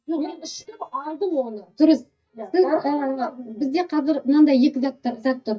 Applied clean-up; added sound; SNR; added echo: neural mask model DeepFilterNet 3.